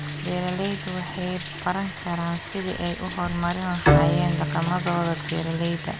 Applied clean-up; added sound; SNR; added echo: none; Bathtub (filling or washing) + Bowed string instrument; 0 dB; none.